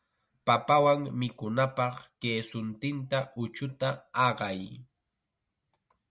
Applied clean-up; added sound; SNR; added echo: none; none; none; none.